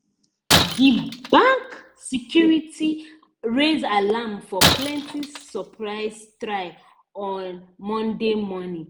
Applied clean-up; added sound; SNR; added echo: none; Shatter; 3 dB; none.